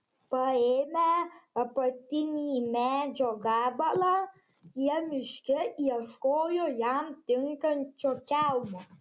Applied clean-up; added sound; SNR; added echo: none; none; none; none.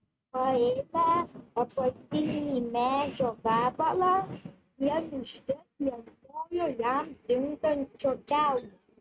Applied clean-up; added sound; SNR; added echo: neural mask model RNNoise.